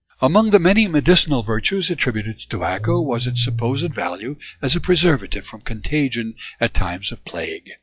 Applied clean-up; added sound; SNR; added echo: classical method log-MMSE.